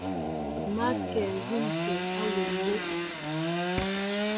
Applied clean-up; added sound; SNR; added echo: none; Sawing / Engine; -4 dB; none.